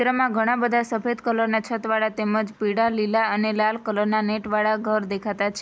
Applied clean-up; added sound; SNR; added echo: none; none; none; none.